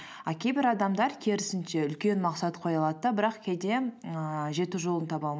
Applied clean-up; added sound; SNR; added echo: none; none; none; none.